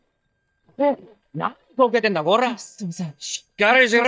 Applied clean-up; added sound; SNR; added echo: neural mask model DeepFilterNet 3.